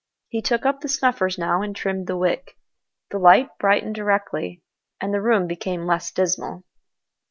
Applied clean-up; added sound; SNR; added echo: none; none; none; none.